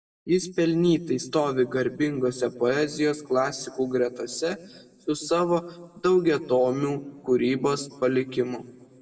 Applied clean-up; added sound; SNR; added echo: none; none; none; reverberation time 1.2 s.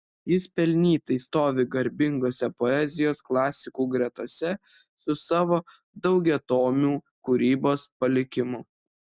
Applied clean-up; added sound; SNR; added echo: none; none; none; none.